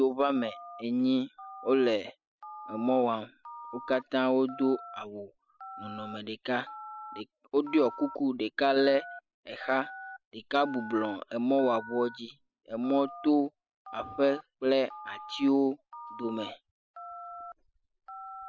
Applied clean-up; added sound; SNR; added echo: classical method spectral subtraction.